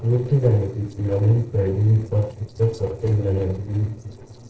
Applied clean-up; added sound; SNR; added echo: neural separator model SepFormer DNS4.